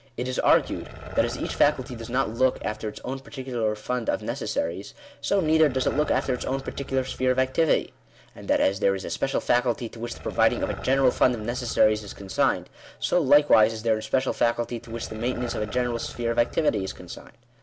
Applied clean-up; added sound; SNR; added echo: none; Growling; 16 dB; none.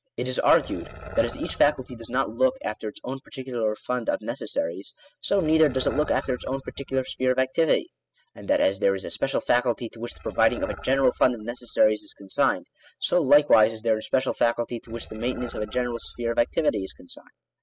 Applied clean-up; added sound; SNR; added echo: classical method spectral subtraction.